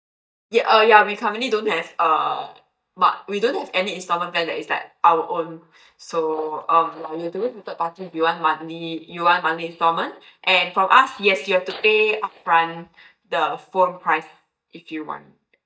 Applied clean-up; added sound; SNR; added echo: neural mask model DeepFilterNet 3.